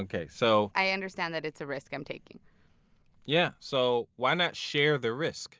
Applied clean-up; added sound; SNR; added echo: none; none; none; none.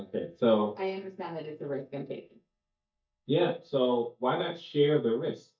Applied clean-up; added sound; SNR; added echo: neural mask model DeepFilterNet 3.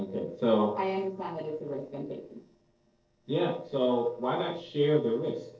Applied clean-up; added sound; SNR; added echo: neural separator model SepFormer DNS4.